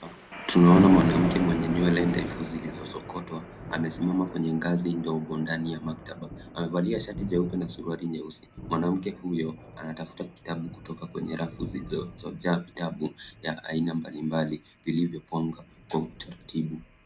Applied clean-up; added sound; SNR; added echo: none; Thunder; 10 dB; none.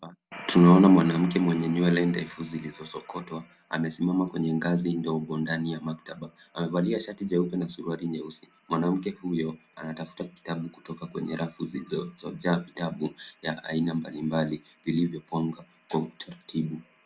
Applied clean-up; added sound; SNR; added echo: none; none; none; none.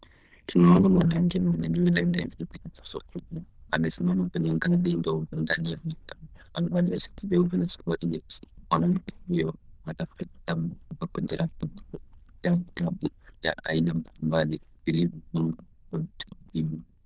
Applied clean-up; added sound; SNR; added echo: neural diffusion model UNIVERSE++.